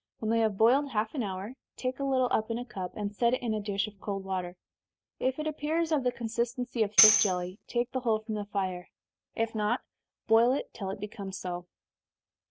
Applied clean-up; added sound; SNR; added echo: neural mask model RNNoise.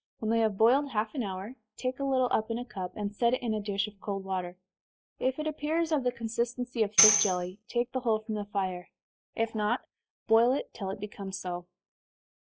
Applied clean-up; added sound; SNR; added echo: classical method log-MMSE.